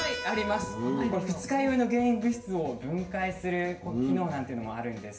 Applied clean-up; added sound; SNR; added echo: none; Keyboard (musical); 13 dB; reverberation time 0.5 s.